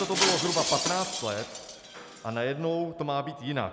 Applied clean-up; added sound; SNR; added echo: none; Shatter; 3 dB; none.